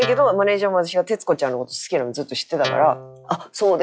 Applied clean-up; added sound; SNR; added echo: classical method log-MMSE.